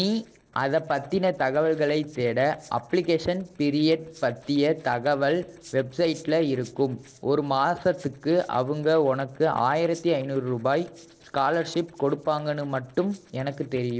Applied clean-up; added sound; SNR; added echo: neural separator model SepFormer DNS4.